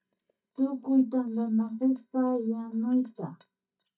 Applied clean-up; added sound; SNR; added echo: neural mask model DeepFilterNet 3.